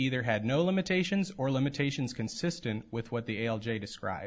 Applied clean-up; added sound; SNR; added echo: none; none; none; none.